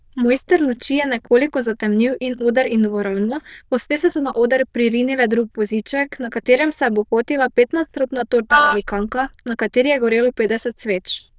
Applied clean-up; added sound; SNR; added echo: neural diffusion model UNIVERSE++.